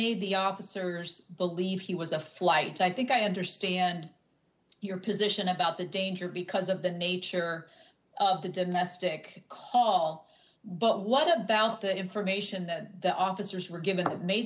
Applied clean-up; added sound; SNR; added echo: none; none; none; none.